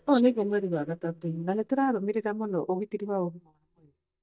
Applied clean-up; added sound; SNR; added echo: neural mask model DeepFilterNet 3.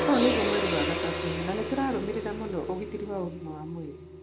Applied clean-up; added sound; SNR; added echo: none; Gong; 1 dB; none.